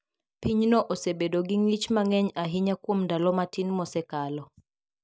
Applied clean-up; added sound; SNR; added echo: none; none; none; none.